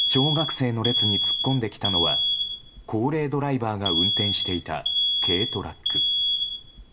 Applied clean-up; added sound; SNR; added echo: none; Alarm; -2 dB; reverberation time 0.5 s.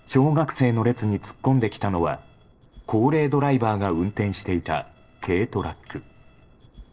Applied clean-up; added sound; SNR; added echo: neural separator model SepFormer DNS4.